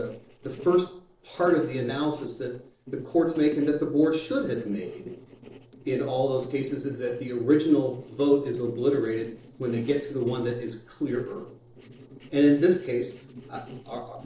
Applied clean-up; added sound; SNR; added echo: neural separator model SepFormer DNS4.